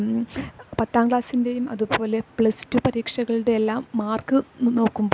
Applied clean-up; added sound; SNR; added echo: none; none; none; none.